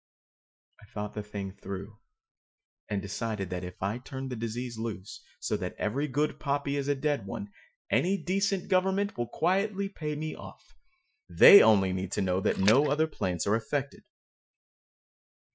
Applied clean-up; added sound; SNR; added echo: classical method Wiener filter.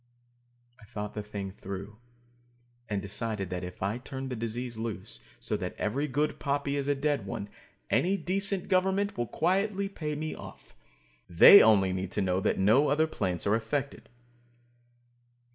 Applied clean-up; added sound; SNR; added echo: none; none; none; none.